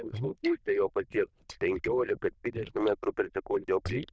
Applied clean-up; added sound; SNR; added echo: neural diffusion model UNIVERSE++.